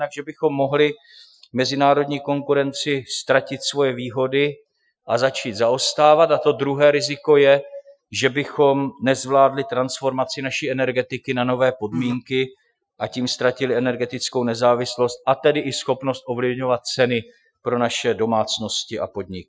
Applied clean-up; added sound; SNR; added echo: classical method Wiener filter.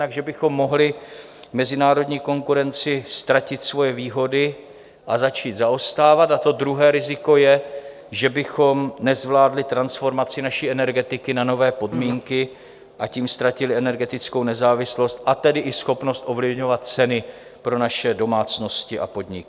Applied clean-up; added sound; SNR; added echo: none; Fart; 12 dB; none.